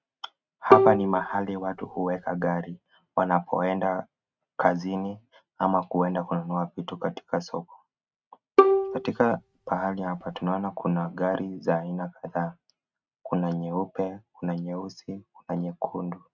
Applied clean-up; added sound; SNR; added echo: neural mask model RNNoise.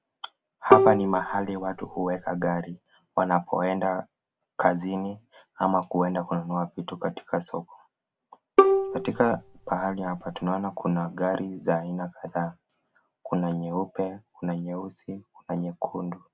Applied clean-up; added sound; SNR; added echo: none; Bowed string instrument; -3 dB; none.